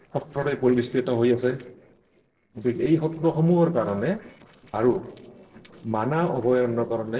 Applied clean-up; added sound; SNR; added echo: neural separator model SepFormer DNS4.